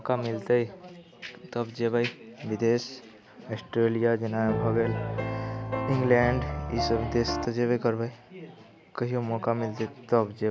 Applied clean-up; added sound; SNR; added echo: none; Piano; 3 dB; none.